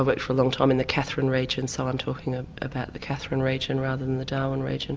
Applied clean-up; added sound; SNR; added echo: none; none; none; none.